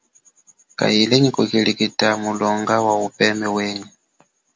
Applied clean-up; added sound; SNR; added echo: none; none; none; none.